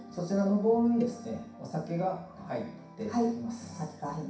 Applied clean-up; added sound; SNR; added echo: none; Cowbell; 14 dB; reverberation time 0.6 s.